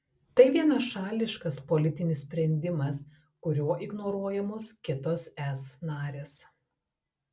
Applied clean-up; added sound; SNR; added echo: none; none; none; none.